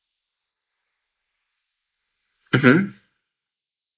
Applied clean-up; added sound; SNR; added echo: neural mask model Resemble Enhance denoiser.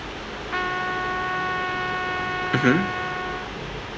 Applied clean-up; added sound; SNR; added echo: none; Trumpet; 0 dB; none.